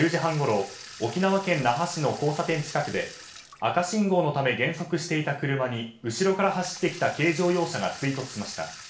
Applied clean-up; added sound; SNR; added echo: none; Sink (filling or washing) / Water tap, faucet; 19 dB; reverberation time 0.5 s.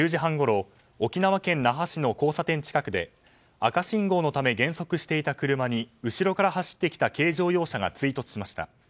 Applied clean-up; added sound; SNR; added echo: none; none; none; none.